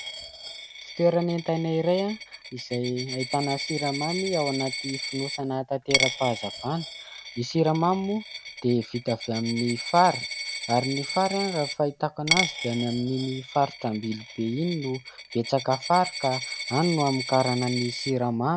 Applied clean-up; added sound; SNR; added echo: none; Coin (dropping); 7 dB; none.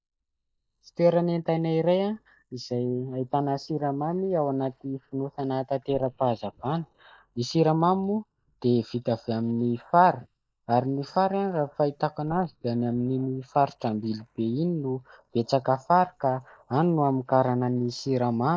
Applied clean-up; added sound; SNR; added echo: neural mask model Resemble Enhance denoiser.